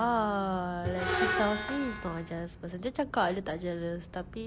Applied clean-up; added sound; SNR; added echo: none; Screech; 3 dB; none.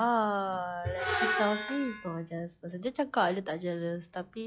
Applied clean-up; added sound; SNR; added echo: classical method log-MMSE.